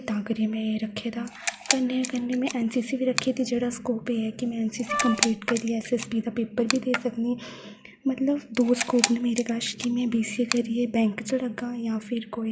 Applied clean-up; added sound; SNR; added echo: none; Wind instrument, woodwind instrument + Camera; 7 dB; none.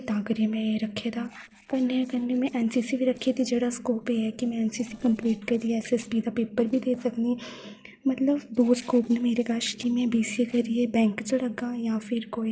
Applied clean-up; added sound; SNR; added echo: neural separator model SepFormer DNS4.